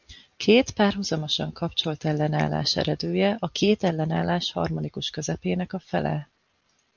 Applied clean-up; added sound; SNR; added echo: none; none; none; none.